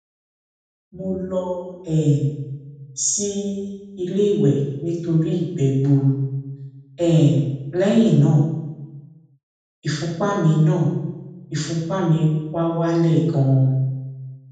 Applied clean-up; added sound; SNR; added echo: none; none; none; reverberation time 1.2 s.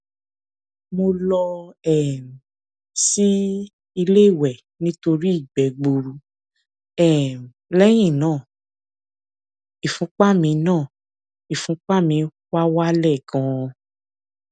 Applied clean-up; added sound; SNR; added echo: none; none; none; none.